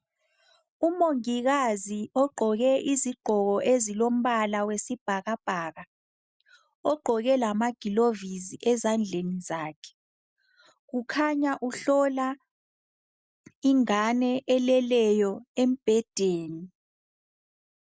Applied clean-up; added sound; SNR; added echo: none; none; none; none.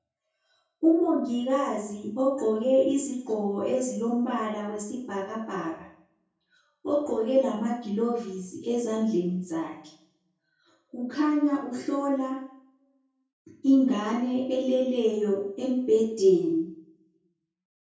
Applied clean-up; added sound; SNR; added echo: none; none; none; reverberation time 0.6 s.